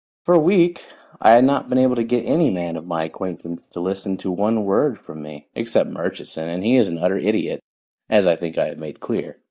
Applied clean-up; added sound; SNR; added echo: neural mask model DeepFilterNet 3.